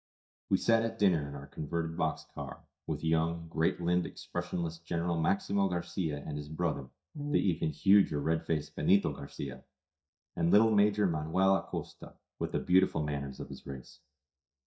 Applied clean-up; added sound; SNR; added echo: neural mask model DeepFilterNet 3.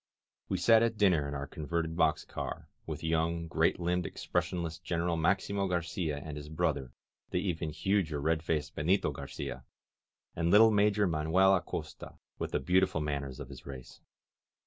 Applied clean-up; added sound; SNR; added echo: none; none; none; none.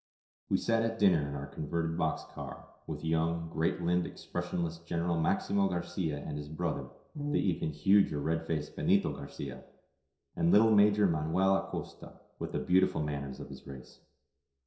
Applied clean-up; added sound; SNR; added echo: neural separator model SepFormer DNS4.